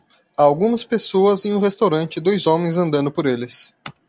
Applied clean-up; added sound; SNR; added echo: none; none; none; none.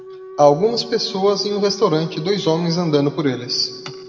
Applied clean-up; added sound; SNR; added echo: none; Wind instrument, woodwind instrument; 17 dB; reverberation time 1.4 s.